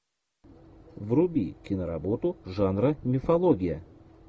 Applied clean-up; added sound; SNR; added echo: none; none; none; none.